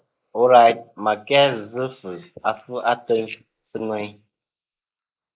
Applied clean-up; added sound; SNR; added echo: neural mask model Resemble Enhance denoiser.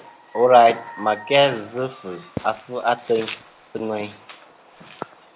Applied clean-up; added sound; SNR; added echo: none; Walk, footsteps; 19 dB; none.